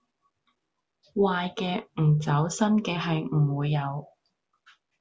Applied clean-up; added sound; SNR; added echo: none; none; none; none.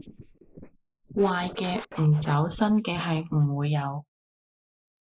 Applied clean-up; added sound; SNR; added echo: neural mask model Resemble Enhance denoiser.